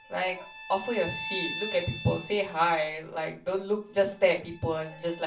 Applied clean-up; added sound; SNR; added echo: none; Bowed string instrument; 12 dB; reverberation time 0.3 s.